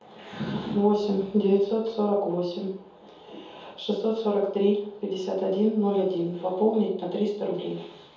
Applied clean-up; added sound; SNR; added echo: none; none; none; reverberation time 0.7 s.